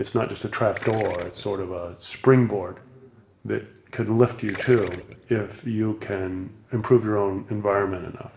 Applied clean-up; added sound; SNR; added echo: none; Gurgling; 15 dB; reverberation time 2.0 s.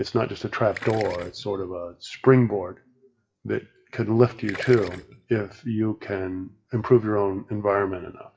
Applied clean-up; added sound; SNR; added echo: classical method WPE with log-MMSE.